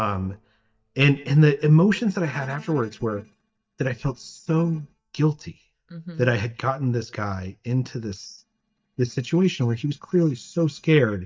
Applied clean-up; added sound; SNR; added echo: neural mask model DeepFilterNet 3.